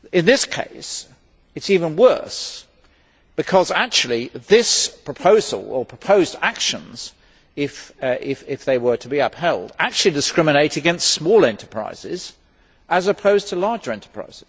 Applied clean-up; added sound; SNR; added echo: none; none; none; none.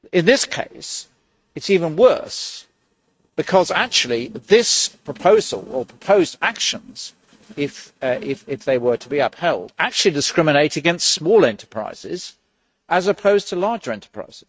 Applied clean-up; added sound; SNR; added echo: neural mask model RNNoise.